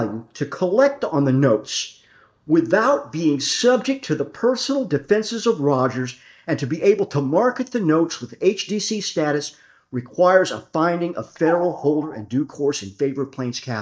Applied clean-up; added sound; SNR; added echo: neural mask model DeepFilterNet 3.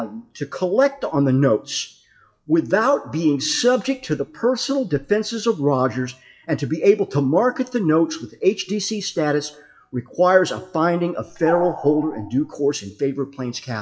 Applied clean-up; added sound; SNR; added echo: classical method WPE with log-MMSE.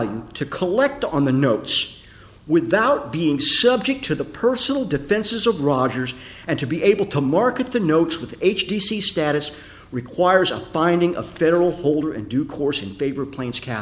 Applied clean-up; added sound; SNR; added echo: none; none; none; none.